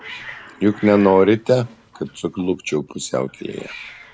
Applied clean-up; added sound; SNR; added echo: none; Hiss; 20 dB; none.